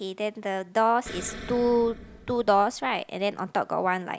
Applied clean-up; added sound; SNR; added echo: none; Explosion; 16 dB; none.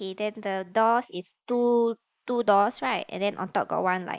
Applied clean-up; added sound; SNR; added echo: neural mask model Resemble Enhance denoiser.